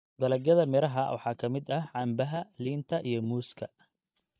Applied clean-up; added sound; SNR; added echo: neural mask model DeepFilterNet 3.